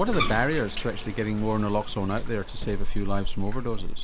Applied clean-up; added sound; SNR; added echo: none; Bathtub (filling or washing); -2 dB; none.